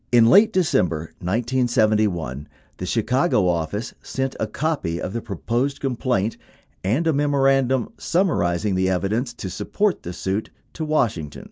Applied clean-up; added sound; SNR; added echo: none; none; none; none.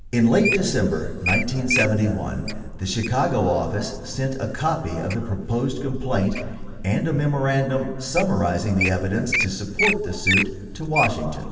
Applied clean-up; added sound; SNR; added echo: none; Wild animals; 6 dB; reverberation time 2.7 s.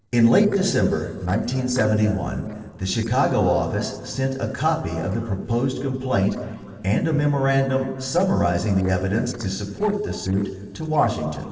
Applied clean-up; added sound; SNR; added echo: neural separator model SepFormer DNS4.